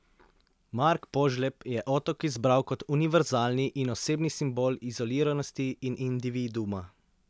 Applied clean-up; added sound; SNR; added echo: none; none; none; none.